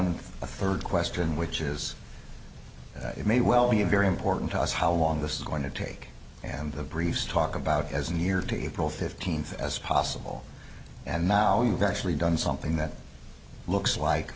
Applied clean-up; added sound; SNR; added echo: none; none; none; none.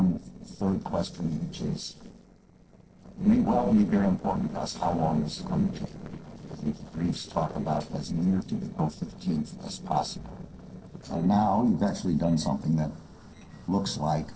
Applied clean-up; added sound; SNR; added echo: neural separator model SepFormer DNS4.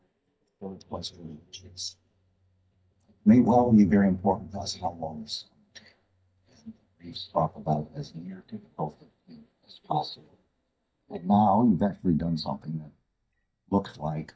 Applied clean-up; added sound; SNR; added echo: neural mask model DeepFilterNet 3.